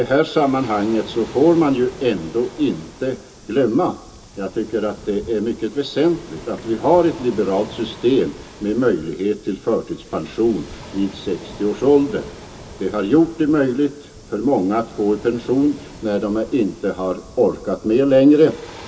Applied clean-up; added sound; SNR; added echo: none; Waves, surf; 19 dB; reverberation time 0.2 s.